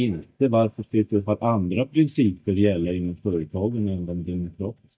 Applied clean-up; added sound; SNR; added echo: neural mask model DeepFilterNet 3.